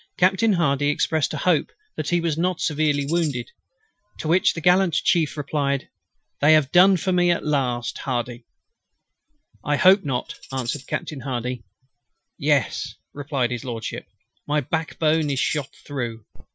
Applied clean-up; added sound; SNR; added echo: classical method Wiener filter.